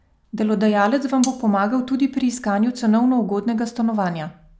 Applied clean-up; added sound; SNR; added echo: none; Cutlery, silverware; 11 dB; none.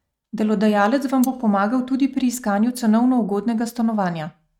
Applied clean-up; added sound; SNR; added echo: neural mask model RNNoise.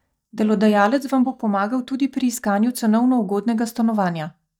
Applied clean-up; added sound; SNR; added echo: neural mask model DeepFilterNet 3.